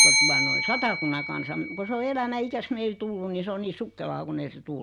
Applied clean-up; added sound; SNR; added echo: none; Bell; -2 dB; none.